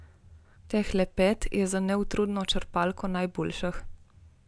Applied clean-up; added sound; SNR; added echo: none; none; none; none.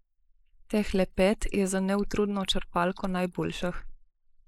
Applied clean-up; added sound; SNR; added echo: neural mask model Resemble Enhance denoiser.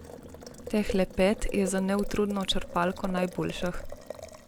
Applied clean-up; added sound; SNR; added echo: none; Boiling; 12 dB; none.